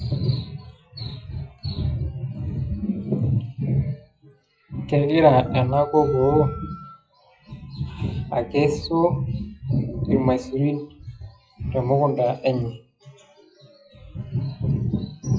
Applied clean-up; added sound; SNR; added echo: classical method WPE with log-MMSE.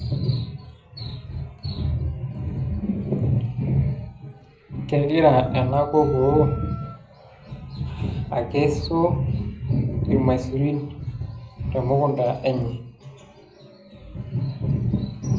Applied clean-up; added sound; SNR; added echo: none; Wind instrument, woodwind instrument; 19 dB; reverberation time 0.5 s.